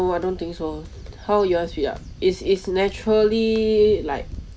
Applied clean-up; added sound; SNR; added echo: none; Wind / Bird; 16 dB; none.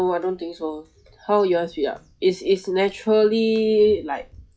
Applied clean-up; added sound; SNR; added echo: classical method log-MMSE.